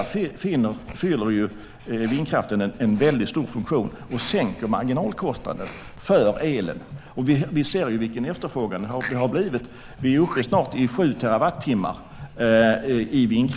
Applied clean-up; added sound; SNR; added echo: none; Respiratory sounds + Writing; 17 dB; none.